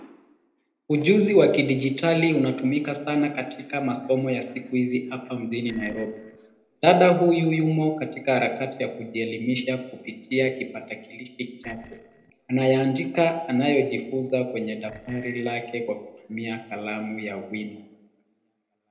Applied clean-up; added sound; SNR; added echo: neural separator model SepFormer DNS4.